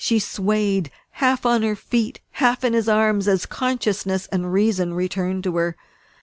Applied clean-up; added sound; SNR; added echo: none; none; none; none.